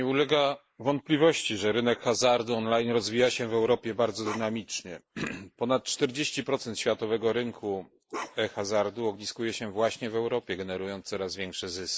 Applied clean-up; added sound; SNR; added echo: neural mask model Resemble Enhance denoiser.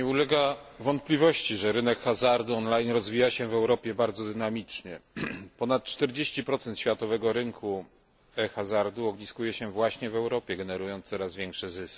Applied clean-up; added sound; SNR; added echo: none; none; none; none.